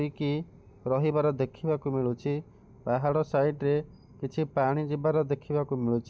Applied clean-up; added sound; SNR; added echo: none; none; none; none.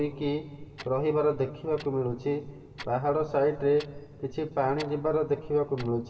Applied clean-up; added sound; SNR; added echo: none; Clock; 19 dB; reverberation time 2.1 s.